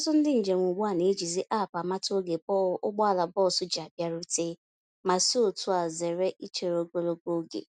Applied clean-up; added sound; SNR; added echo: none; none; none; none.